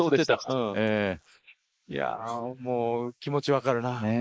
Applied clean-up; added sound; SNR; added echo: neural mask model Resemble Enhance denoiser.